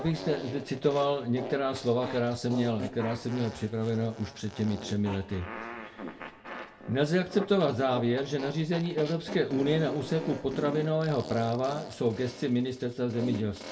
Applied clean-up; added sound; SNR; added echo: none; Fart; 12 dB; reverberation time 0.2 s.